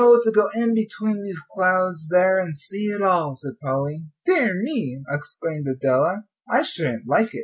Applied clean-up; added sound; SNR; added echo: none; none; none; none.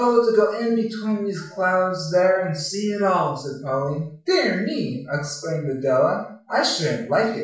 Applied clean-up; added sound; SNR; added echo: none; none; none; reverberation time 0.5 s.